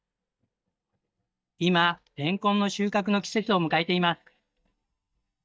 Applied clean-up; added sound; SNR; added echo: neural mask model DeepFilterNet 3.